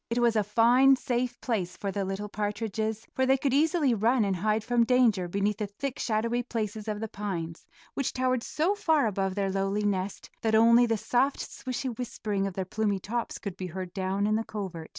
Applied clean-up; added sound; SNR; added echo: none; none; none; none.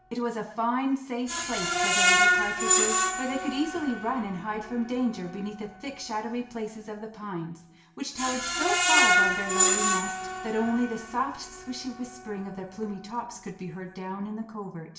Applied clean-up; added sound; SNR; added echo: none; Screech; -3 dB; reverberation time 0.8 s.